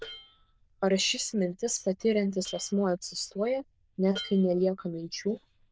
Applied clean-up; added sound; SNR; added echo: neural diffusion model UNIVERSE++.